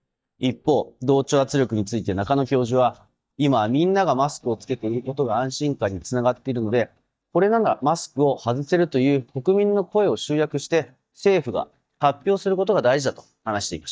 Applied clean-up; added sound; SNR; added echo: neural mask model DeepFilterNet 3.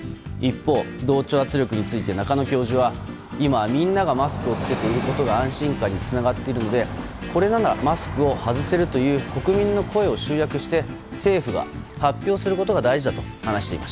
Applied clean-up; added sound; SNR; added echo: none; Train; 13 dB; none.